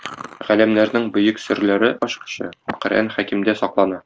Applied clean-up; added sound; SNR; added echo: none; Chewing, mastication; 19 dB; none.